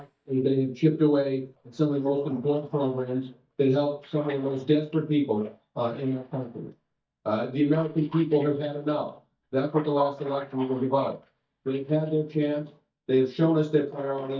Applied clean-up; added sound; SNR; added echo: neural mask model DeepFilterNet 3.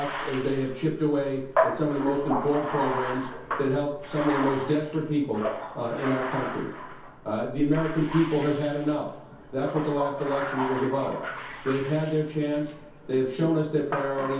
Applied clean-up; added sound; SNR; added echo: none; Bathtub (filling or washing); 7 dB; reverberation time 0.6 s.